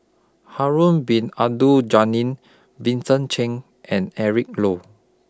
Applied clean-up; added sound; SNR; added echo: none; none; none; none.